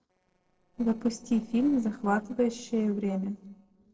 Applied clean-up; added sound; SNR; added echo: neural separator model SepFormer DNS4.